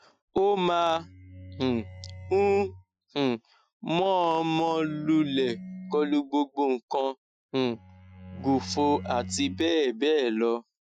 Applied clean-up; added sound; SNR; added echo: classical method Wiener filter.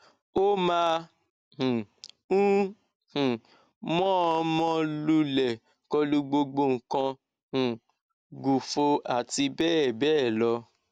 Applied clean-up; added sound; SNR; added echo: none; none; none; none.